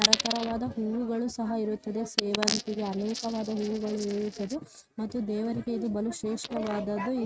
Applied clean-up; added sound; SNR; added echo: neural mask model RNNoise.